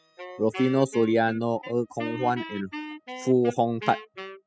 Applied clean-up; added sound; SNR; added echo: classical method spectral subtraction.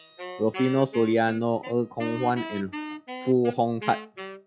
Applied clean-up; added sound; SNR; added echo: classical method log-MMSE.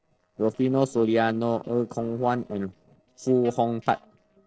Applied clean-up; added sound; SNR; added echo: neural separator model SepFormer DNS4.